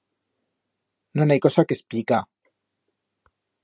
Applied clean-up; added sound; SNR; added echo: none; none; none; none.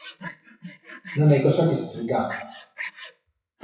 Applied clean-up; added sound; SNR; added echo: classical method WPE with log-MMSE.